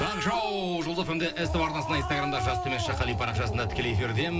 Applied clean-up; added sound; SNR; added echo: none; Growling; 6 dB; reverberation time 0.3 s.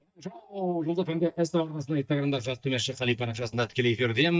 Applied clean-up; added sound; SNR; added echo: neural mask model DeepFilterNet 3.